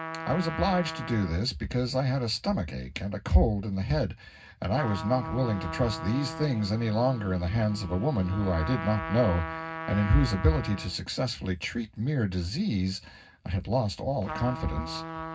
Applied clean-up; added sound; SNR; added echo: none; Trumpet; 12 dB; reverberation time 0.4 s.